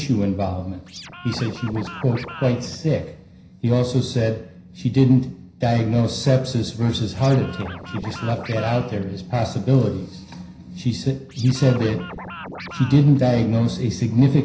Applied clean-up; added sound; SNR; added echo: none; Scratching (performance technique); 15 dB; reverberation time 0.5 s.